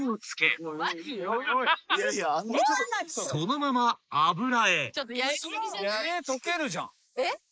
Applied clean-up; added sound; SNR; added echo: neural mask model Resemble Enhance denoiser.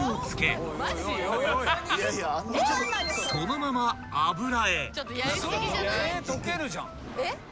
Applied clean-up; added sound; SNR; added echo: none; Rattle / Chatter / Hiss / Engine / Mechanisms + Thunder / Rain; 13 dB; none.